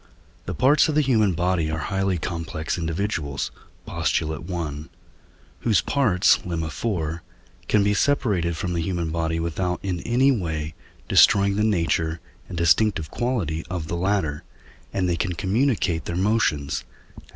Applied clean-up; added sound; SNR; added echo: none; none; none; none.